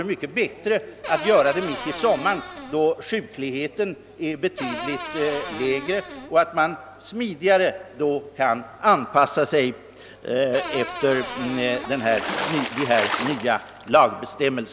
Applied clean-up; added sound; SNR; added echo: none; Water / Splash, splatter + Cupboard open or close / Door; 8 dB; none.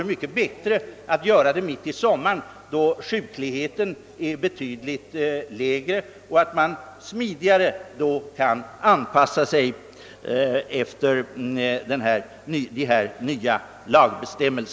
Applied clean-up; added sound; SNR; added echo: none; none; none; none.